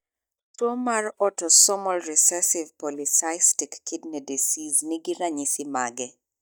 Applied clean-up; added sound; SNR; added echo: neural mask model DeepFilterNet 3.